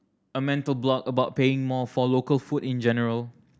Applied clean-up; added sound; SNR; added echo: none; none; none; none.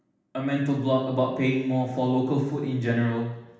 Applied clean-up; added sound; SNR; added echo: none; none; none; reverberation time 0.9 s.